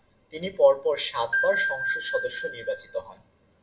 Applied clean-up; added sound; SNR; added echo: none; Ringtone / Bell; 2 dB; reverberation time 0.4 s.